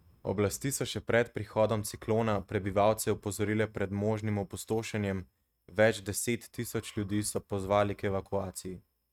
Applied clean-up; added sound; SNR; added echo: neural mask model RNNoise.